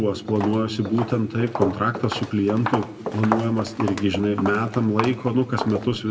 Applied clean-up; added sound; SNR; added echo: none; Walk, footsteps; 8 dB; reverberation time 1.6 s.